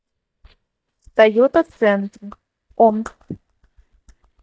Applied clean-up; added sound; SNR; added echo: neural mask model DeepFilterNet 3.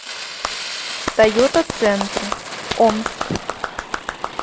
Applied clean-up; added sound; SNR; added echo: none; Clapping + Fire; 5 dB; none.